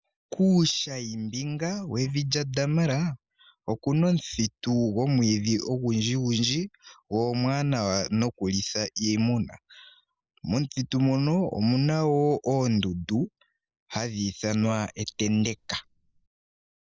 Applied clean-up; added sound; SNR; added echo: neural mask model Resemble Enhance denoiser.